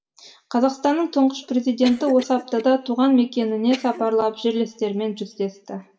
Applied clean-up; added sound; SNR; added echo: none; Cough; 19 dB; reverberation time 0.7 s.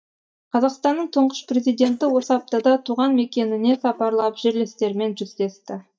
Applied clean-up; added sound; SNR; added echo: neural mask model DeepFilterNet 3.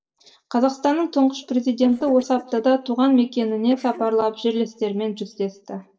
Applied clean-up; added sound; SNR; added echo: neural separator model SepFormer DNS4.